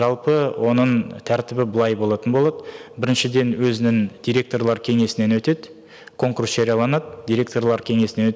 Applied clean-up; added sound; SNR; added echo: none; none; none; none.